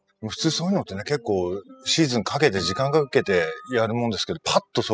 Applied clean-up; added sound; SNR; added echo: classical method spectral subtraction.